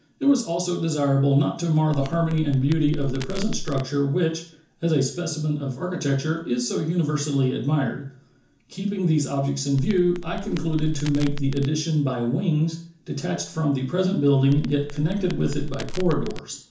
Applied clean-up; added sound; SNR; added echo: none; Crackle; 6 dB; reverberation time 0.9 s.